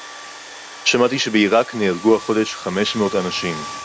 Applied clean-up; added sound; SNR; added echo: none; Domestic sounds, home sounds; 14 dB; none.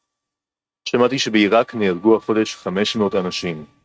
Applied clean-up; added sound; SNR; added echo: neural mask model RNNoise.